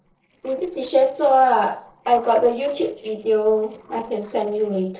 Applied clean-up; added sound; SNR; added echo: neural separator model SepFormer DNS4.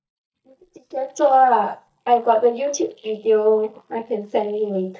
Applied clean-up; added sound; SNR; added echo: neural mask model DeepFilterNet 3.